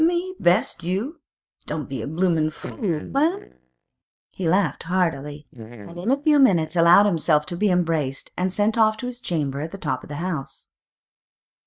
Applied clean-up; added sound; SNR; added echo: neural mask model DeepFilterNet 3.